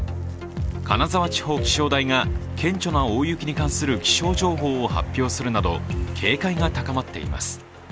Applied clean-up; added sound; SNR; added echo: none; none; none; none.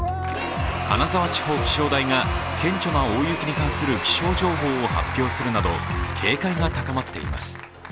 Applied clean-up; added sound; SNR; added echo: none; Applause / Crowd / Cheering; 6 dB; none.